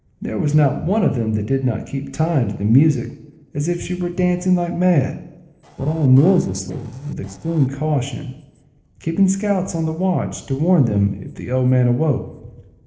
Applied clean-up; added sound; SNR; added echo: neural separator model SepFormer DNS4.